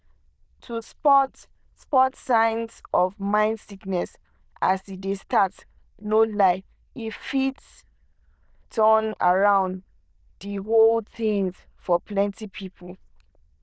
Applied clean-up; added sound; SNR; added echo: neural diffusion model UNIVERSE++.